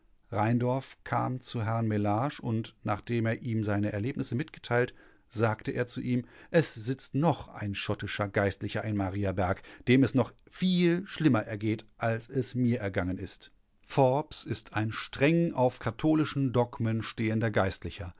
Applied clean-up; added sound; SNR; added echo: none; none; none; none.